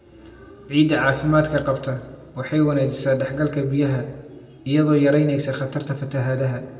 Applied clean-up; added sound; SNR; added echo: none; none; none; reverberation time 1.3 s.